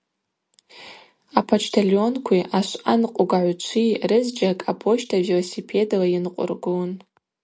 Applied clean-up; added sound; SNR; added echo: none; none; none; none.